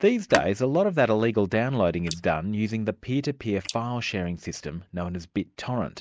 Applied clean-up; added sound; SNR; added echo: neural mask model Resemble Enhance denoiser.